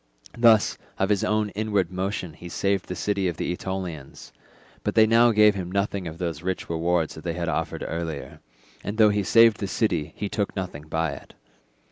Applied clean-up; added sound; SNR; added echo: none; none; none; none.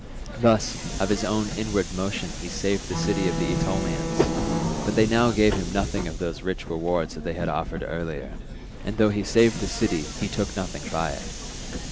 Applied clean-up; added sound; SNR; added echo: none; Subway, metro, underground + Bowed string instrument; 4 dB; none.